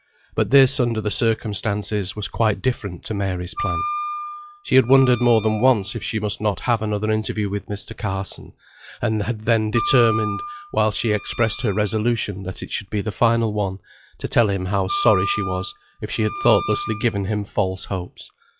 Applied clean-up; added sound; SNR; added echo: classical method log-MMSE.